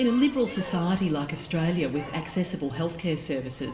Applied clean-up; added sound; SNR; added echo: none; none; none; reverberation time 1.8 s.